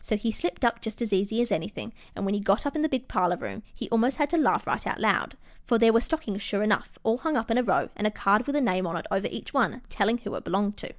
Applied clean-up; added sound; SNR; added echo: none; none; none; none.